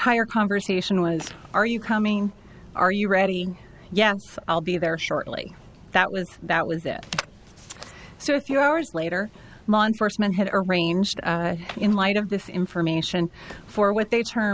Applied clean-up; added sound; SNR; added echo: none; none; none; none.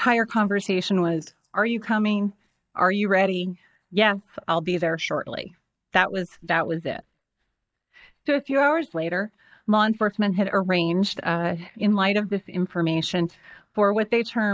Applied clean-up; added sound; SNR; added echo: neural mask model DeepFilterNet 3.